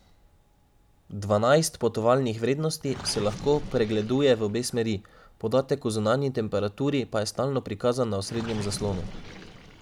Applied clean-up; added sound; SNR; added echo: none; Gurgling; 17 dB; none.